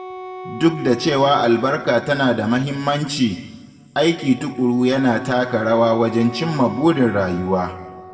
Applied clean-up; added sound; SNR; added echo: none; Wind instrument, woodwind instrument; 16 dB; reverberation time 1.4 s.